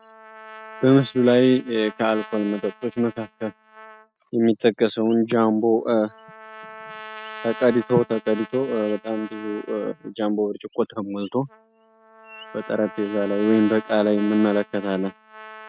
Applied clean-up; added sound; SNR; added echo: neural mask model RNNoise.